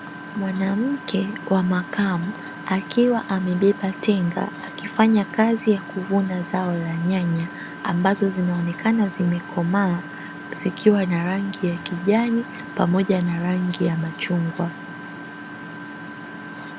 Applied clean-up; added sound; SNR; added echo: none; Engine; 13 dB; none.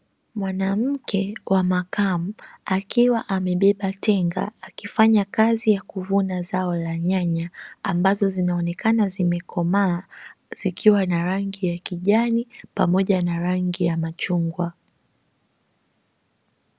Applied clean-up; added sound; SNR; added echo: none; none; none; none.